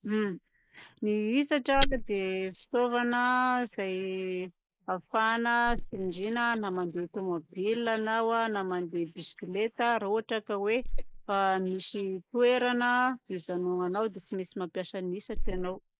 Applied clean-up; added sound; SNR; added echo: neural mask model Resemble Enhance denoiser.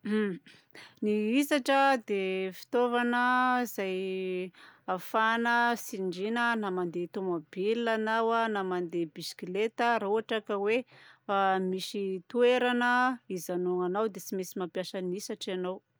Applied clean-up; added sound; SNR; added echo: none; none; none; none.